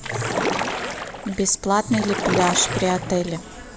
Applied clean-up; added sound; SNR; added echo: none; Splash, splatter; 4 dB; none.